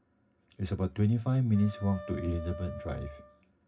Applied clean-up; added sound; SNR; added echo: none; Wind instrument, woodwind instrument; 15 dB; reverberation time 0.4 s.